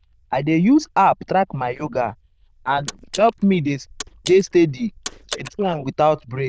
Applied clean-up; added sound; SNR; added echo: neural diffusion model UNIVERSE++.